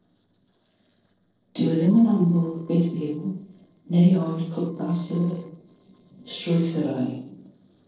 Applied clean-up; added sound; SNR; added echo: neural separator model SepFormer DNS4.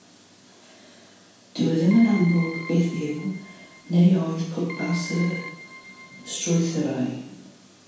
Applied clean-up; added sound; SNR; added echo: none; Keyboard (musical); 15 dB; reverberation time 0.6 s.